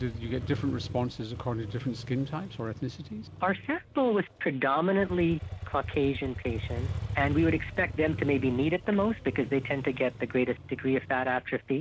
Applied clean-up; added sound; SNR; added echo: none; Motorcycle; 9 dB; none.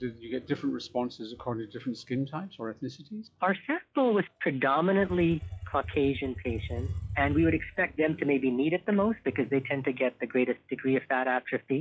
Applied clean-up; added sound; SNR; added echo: classical method log-MMSE.